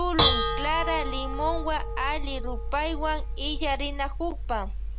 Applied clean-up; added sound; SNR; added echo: none; Dishes, pots, and pans / Bell; -4 dB; none.